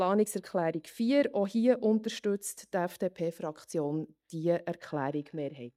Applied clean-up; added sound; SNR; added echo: neural mask model DeepFilterNet 3.